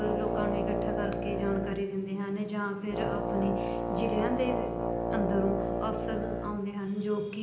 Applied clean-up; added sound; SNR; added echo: none; Brass instrument; 0 dB; reverberation time 0.9 s.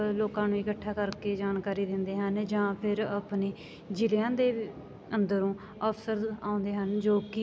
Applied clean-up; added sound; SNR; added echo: none; none; none; none.